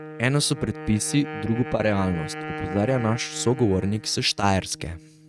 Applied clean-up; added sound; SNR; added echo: neural mask model RNNoise.